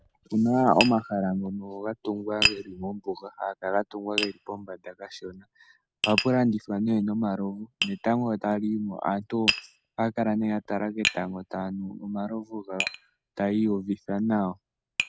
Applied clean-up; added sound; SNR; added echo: none; Tap; 7 dB; none.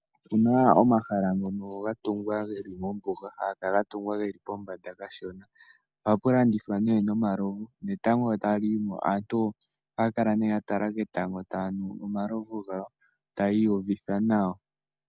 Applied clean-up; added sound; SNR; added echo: none; none; none; none.